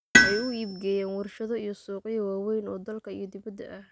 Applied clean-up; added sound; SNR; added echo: none; Tools; -4 dB; none.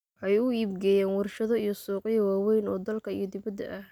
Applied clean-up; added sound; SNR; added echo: none; none; none; none.